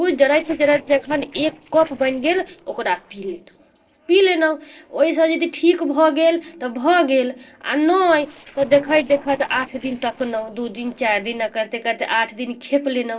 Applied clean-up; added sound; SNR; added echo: neural separator model SepFormer DNS4.